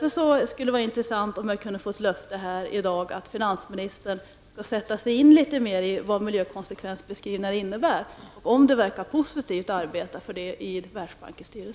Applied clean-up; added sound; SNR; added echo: none; none; none; none.